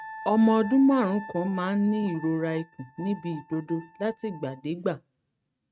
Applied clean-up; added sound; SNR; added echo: neural mask model RNNoise.